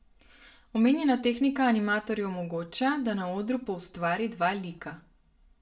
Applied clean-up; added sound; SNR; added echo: none; none; none; reverberation time 0.3 s.